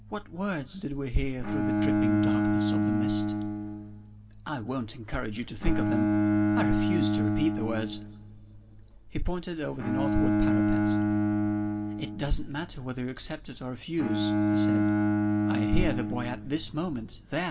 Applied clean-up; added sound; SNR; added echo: none; Bowed string instrument; -3 dB; reverberation time 2.1 s.